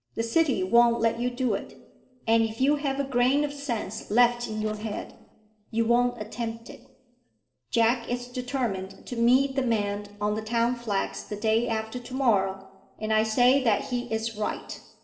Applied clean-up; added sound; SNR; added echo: neural separator model SepFormer DNS4.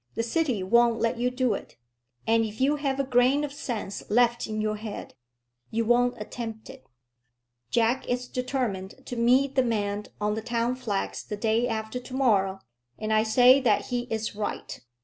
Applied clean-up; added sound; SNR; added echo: none; none; none; none.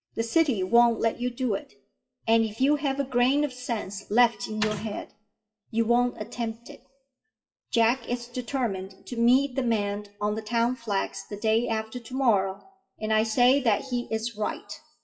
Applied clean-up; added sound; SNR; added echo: classical method WPE with log-MMSE.